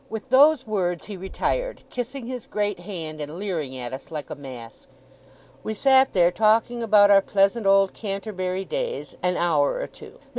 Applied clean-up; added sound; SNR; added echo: none; none; none; none.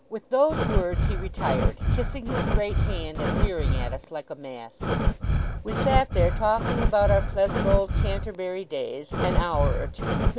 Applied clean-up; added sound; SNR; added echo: none; Breathing; -3 dB; none.